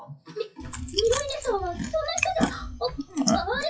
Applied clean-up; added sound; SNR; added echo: classical method WPE with log-MMSE.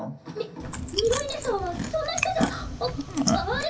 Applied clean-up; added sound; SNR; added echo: none; Chewing, mastication; 0 dB; reverberation time 0.3 s.